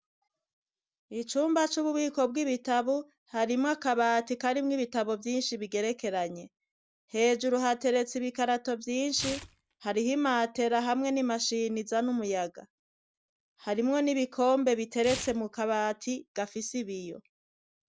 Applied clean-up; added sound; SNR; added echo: none; Tearing; 18 dB; none.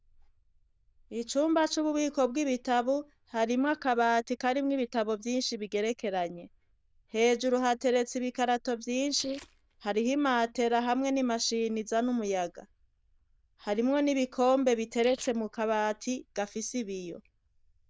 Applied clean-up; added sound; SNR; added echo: neural diffusion model UNIVERSE++.